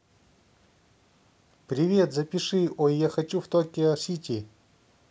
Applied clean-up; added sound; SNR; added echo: none; none; none; none.